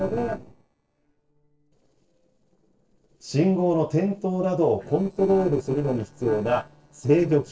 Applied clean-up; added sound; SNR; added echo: neural separator model SepFormer DNS4.